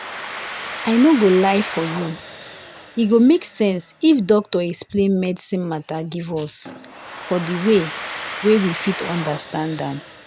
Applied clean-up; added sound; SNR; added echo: none; Domestic sounds, home sounds; 13 dB; none.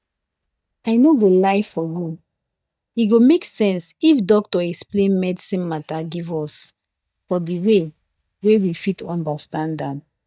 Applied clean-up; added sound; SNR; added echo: neural mask model DeepFilterNet 3.